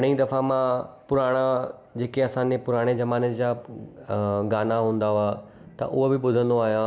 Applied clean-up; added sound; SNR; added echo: none; none; none; none.